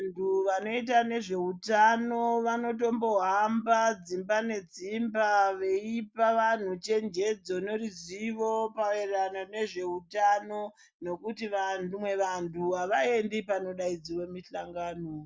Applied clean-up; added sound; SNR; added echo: none; none; none; none.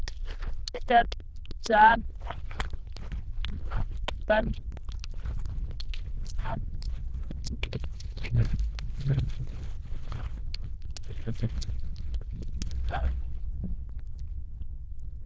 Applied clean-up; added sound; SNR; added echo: neural diffusion model UNIVERSE++.